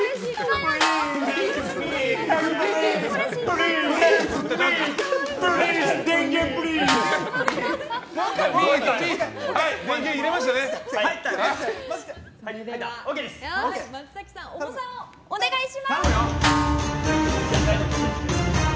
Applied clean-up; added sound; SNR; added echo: none; Snare drum; 7 dB; none.